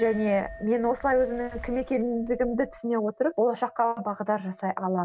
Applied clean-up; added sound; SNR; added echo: none; Fireworks + Chink, clink; 18 dB; none.